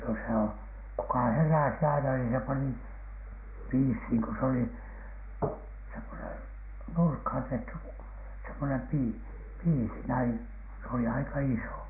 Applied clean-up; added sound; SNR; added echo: none; none; none; none.